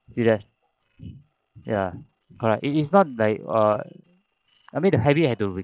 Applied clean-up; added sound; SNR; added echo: neural separator model SepFormer DNS4.